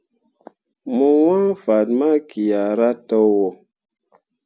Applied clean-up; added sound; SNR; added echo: none; none; none; none.